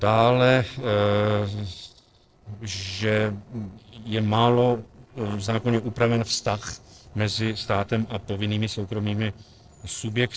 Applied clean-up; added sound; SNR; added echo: neural separator model SepFormer DNS4.